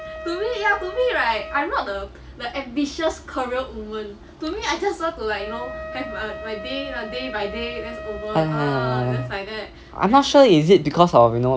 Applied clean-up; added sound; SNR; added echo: none; Wind instrument, woodwind instrument; 16 dB; none.